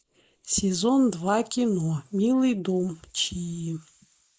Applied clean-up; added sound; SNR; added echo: neural mask model Resemble Enhance denoiser.